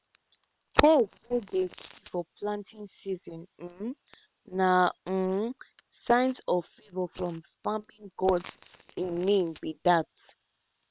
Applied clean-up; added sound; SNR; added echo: neural separator model SepFormer WHAM!.